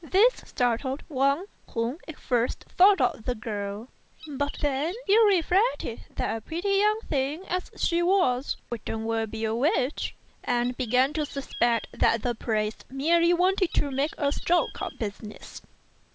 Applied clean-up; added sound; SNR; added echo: none; Bird; 17 dB; none.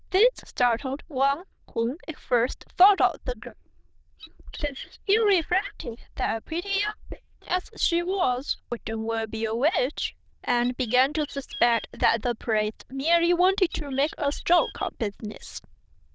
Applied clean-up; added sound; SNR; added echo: neural diffusion model UNIVERSE++.